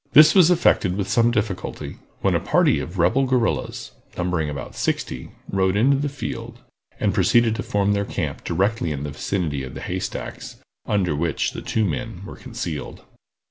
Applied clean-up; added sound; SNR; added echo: none; none; none; none.